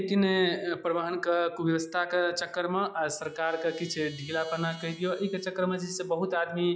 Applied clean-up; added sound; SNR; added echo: classical method log-MMSE.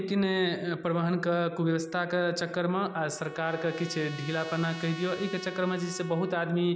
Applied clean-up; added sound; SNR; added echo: none; Trumpet; 18 dB; none.